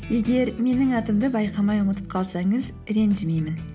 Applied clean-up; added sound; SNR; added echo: none; none; none; none.